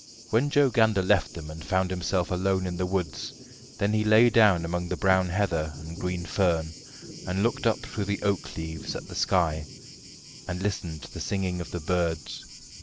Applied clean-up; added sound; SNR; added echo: none; Thunder; 17 dB; none.